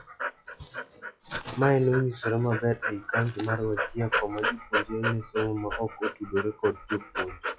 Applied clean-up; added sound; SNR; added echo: classical method log-MMSE.